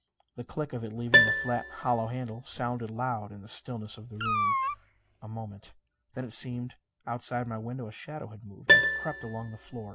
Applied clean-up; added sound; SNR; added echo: none; Piano + Meow; -4 dB; none.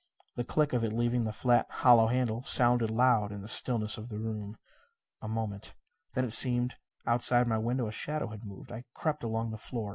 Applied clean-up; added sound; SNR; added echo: none; none; none; none.